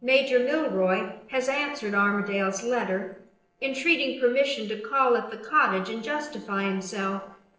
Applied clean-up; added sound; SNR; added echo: neural separator model SepFormer DNS4.